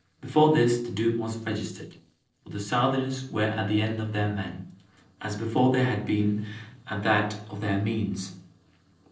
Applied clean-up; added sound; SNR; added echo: neural separator model SepFormer DNS4.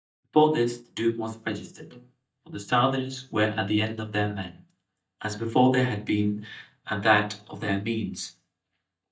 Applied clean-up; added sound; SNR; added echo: neural mask model DeepFilterNet 3.